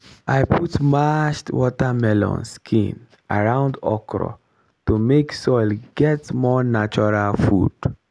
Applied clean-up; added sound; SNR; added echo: none; none; none; none.